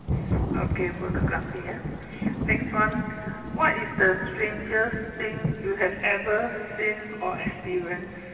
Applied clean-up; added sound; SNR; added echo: none; Thunder / Rain; 3 dB; reverberation time 2.5 s.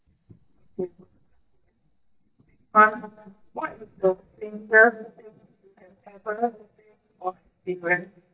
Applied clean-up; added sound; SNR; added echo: neural mask model DeepFilterNet 3.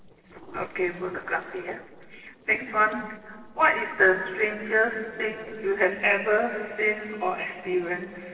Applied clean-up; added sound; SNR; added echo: neural separator model SepFormer DNS4.